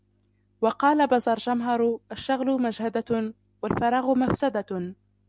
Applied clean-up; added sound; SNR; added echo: none; none; none; none.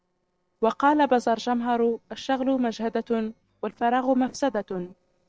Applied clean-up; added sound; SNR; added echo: neural separator model SepFormer DNS4.